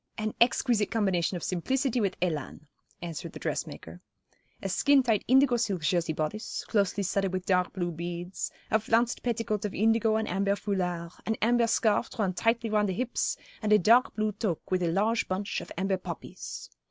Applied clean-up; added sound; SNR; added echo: none; none; none; none.